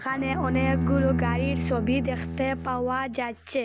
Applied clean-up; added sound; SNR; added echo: none; Bowed string instrument; 1 dB; none.